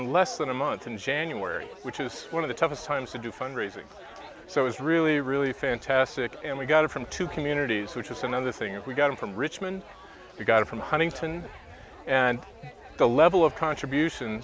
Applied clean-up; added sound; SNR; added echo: none; none; none; none.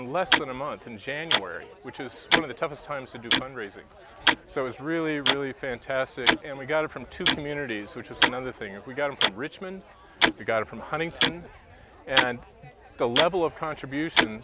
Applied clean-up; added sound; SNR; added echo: none; Tick-tock; -2 dB; none.